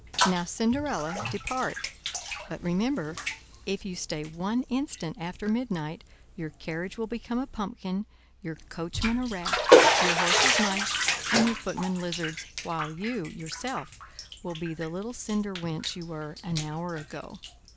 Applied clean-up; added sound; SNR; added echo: none; Bathtub (filling or washing); -2 dB; none.